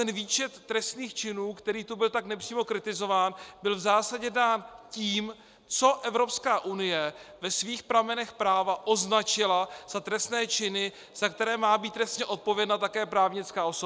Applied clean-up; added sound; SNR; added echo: none; none; none; none.